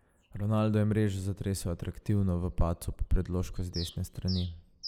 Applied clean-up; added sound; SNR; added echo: neural mask model Resemble Enhance denoiser.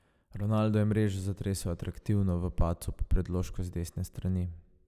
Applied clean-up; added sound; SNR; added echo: none; none; none; none.